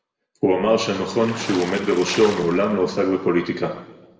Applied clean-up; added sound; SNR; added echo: none; Water / Splash, splatter; 13 dB; reverberation time 1.0 s.